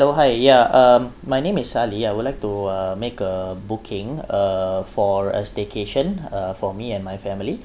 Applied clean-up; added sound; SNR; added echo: none; none; none; none.